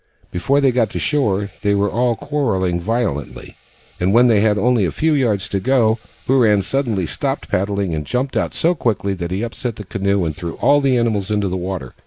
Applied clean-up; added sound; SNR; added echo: neural mask model Resemble Enhance denoiser.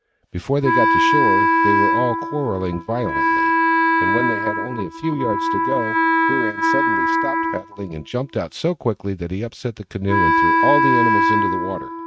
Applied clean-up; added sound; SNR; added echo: neural mask model RNNoise.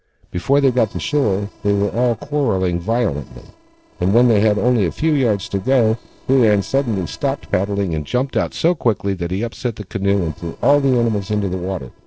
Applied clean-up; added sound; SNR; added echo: neural separator model SepFormer DNS4.